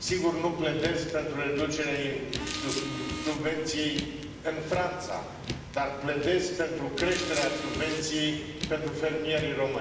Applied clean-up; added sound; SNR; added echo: none; Car; 8 dB; reverberation time 1.1 s.